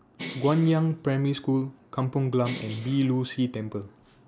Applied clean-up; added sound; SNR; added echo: none; Bell; 15 dB; none.